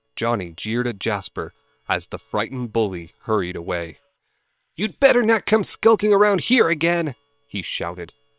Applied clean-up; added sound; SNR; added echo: neural separator model SepFormer WHAM!.